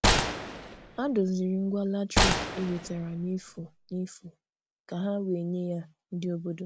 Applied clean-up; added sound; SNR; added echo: none; Gunshot, gunfire; -2 dB; none.